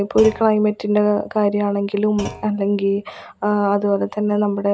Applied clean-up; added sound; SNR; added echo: none; Thump, thud; 19 dB; none.